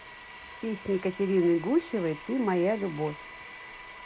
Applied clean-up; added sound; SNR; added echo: none; Domestic sounds, home sounds; 15 dB; none.